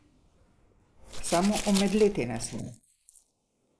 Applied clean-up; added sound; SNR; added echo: neural mask model Resemble Enhance denoiser.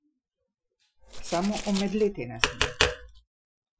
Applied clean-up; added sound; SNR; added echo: classical method Wiener filter.